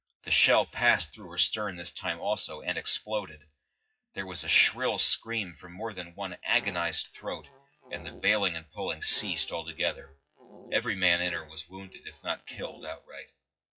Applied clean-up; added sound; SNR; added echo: classical method WPE with log-MMSE.